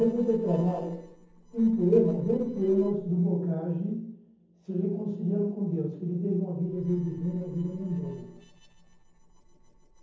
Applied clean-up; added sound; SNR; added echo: neural separator model SepFormer DNS4.